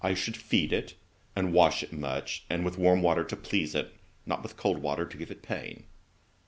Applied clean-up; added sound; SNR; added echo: none; none; none; none.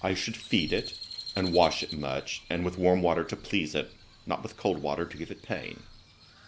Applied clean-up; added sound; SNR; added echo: none; Crow; 15 dB; none.